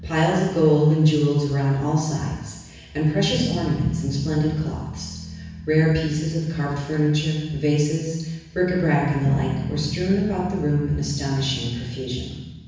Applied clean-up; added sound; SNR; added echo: none; Bass guitar; 12 dB; reverberation time 1.1 s.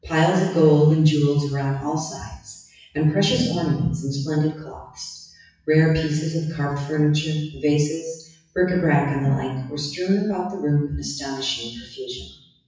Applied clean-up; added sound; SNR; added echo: classical method WPE with log-MMSE.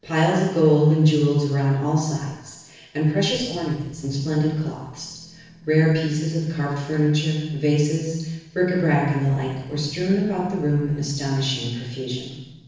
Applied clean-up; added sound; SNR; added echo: neural separator model SepFormer DNS4.